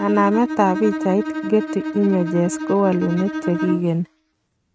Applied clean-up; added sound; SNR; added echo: neural mask model RNNoise.